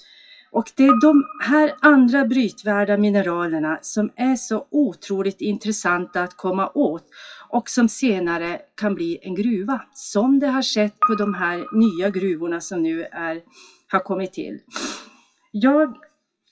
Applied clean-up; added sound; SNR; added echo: classical method WPE with log-MMSE.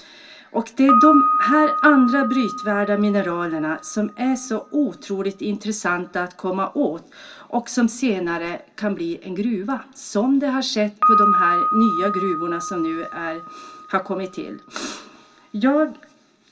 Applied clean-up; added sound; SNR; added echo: none; Piano; 3 dB; reverberation time 0.2 s.